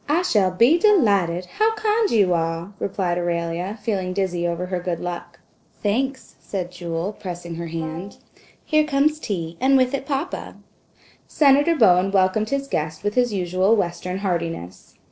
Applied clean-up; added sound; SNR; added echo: neural separator model SepFormer DNS4.